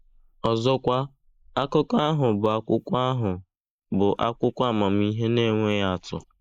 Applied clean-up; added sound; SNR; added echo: neural mask model Resemble Enhance denoiser.